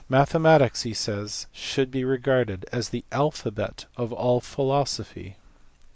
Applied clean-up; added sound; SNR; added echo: none; none; none; none.